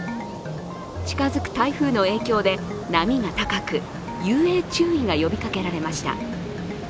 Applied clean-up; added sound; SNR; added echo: none; none; none; none.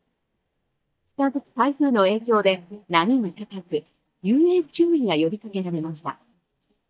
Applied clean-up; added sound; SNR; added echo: neural mask model DeepFilterNet 3.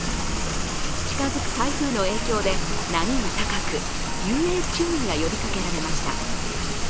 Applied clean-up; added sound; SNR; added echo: none; Rain; -2 dB; none.